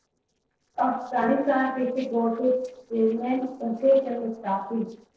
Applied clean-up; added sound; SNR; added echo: neural separator model SepFormer DNS4.